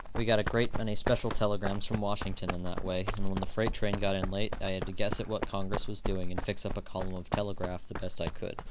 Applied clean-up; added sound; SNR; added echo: none; Run; -1 dB; none.